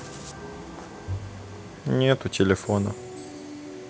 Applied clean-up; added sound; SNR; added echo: none; Bowed string instrument; 14 dB; none.